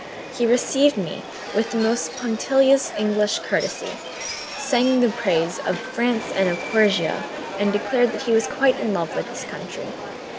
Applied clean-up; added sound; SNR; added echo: none; Subway, metro, underground; 10 dB; none.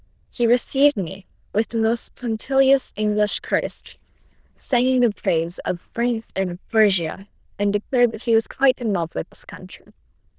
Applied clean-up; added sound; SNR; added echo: neural diffusion model UNIVERSE++.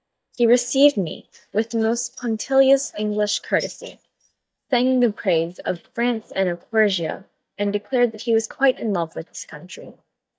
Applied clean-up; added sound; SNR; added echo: neural mask model DeepFilterNet 3.